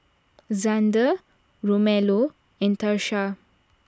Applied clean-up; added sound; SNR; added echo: none; none; none; none.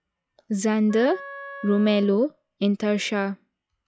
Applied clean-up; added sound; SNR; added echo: classical method log-MMSE.